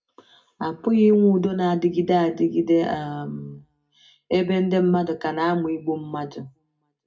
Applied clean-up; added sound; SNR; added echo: none; none; none; reverberation time 0.2 s.